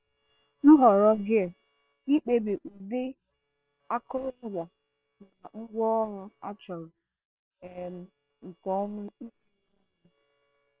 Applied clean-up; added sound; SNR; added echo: neural separator model SepFormer WHAM!.